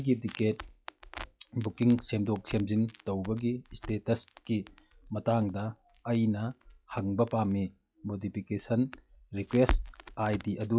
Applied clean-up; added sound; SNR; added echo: classical method log-MMSE.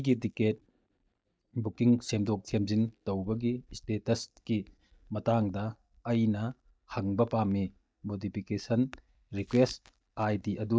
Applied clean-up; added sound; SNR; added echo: neural mask model DeepFilterNet 3.